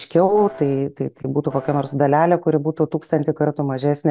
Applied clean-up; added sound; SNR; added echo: none; Piano; 17 dB; none.